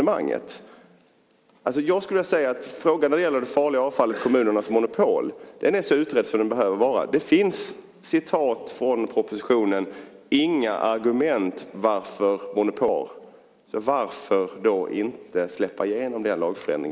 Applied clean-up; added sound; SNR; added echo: none; none; none; none.